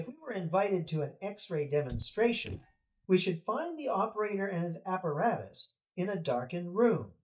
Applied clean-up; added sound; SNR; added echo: neural mask model DeepFilterNet 3.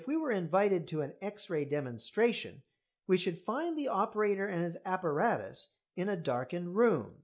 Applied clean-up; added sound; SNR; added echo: none; none; none; none.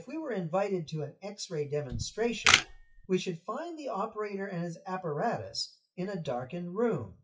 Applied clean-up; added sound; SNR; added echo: classical method WPE with log-MMSE.